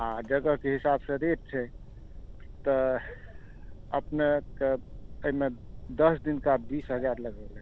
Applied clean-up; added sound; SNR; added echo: none; Fire; 13 dB; none.